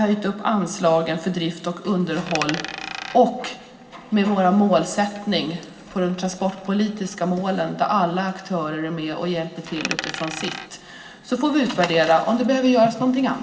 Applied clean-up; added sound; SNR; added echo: none; Coin (dropping); 16 dB; reverberation time 2.7 s.